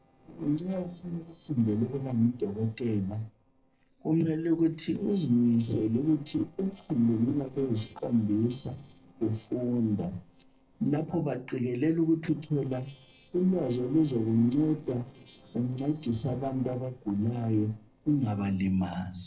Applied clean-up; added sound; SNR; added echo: neural separator model SepFormer DNS4.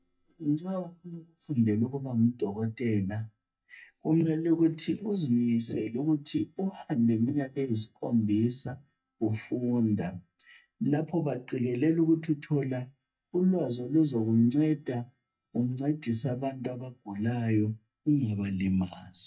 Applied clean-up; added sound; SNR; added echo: neural mask model DeepFilterNet 3.